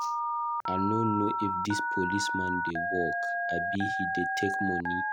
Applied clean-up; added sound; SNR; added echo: none; Telephone; -3 dB; none.